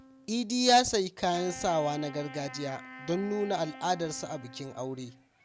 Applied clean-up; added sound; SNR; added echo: none; Wind instrument, woodwind instrument; 17 dB; none.